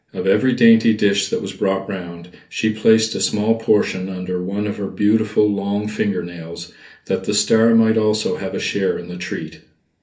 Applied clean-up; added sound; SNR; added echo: none; none; none; reverberation time 0.3 s.